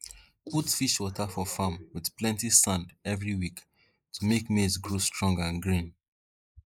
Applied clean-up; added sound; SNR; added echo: neural mask model Resemble Enhance denoiser.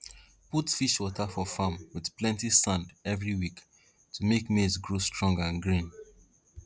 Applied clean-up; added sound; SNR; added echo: none; none; none; none.